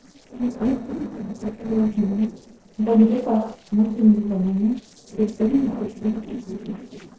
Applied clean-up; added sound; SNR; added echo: neural separator model SepFormer DNS4.